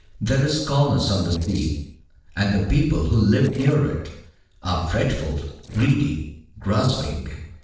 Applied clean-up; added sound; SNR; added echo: neural separator model SepFormer DNS4.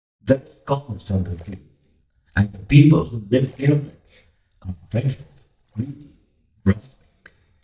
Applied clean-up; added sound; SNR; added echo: neural mask model DeepFilterNet 3.